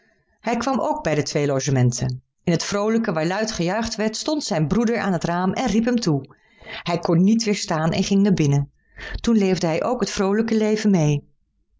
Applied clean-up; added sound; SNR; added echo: none; none; none; none.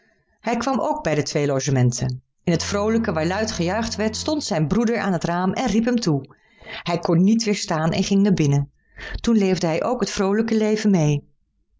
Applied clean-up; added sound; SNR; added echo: none; Bowed string instrument; 17 dB; none.